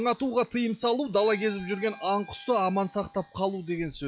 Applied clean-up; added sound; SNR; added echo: classical method log-MMSE.